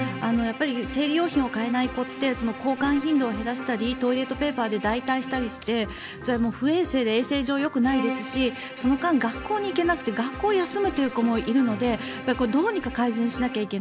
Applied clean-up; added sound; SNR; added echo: none; Bowed string instrument; 12 dB; none.